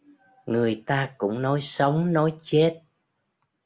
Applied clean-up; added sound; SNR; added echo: none; none; none; none.